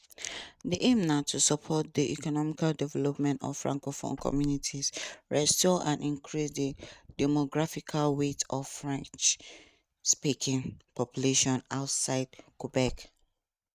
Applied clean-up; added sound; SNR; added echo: neural mask model RNNoise.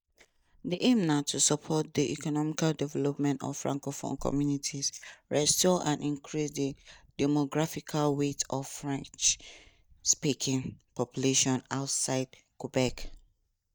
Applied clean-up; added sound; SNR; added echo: neural mask model DeepFilterNet 3.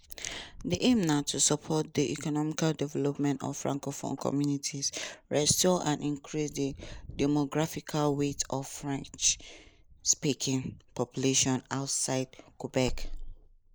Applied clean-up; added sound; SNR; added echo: neural mask model Resemble Enhance denoiser.